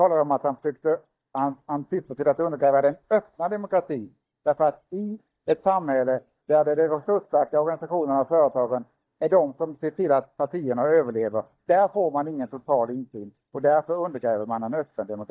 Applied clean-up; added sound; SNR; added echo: neural mask model DeepFilterNet 3.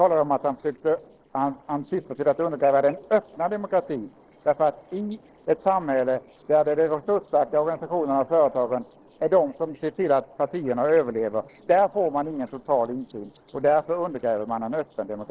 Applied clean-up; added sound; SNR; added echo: neural separator model SepFormer DNS4.